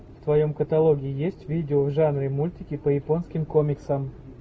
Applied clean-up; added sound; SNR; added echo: none; none; none; none.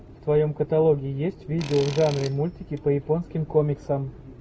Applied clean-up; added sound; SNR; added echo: none; Tools; 15 dB; none.